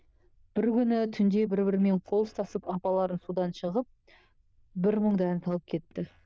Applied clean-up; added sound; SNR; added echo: neural diffusion model UNIVERSE++.